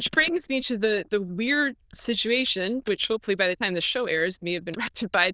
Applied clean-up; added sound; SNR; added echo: neural diffusion model UNIVERSE++.